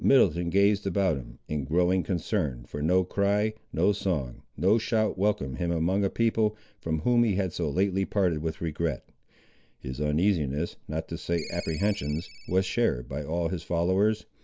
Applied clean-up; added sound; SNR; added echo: none; Ringtone; 14 dB; none.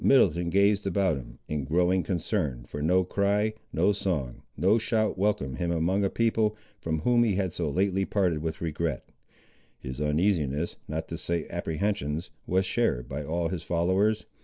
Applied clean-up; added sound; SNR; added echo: none; none; none; none.